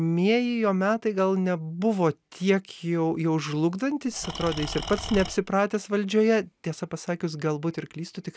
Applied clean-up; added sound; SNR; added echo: none; Engine / Tools; 10 dB; none.